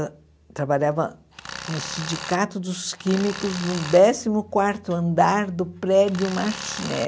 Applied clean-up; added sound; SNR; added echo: none; Tools; 11 dB; none.